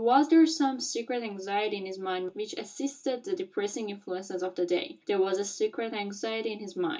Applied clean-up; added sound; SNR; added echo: none; none; none; reverberation time 0.2 s.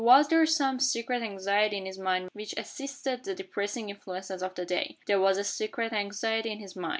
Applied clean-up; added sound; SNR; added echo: none; none; none; none.